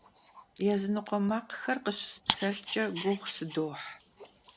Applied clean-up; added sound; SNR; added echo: none; Dog; 9 dB; none.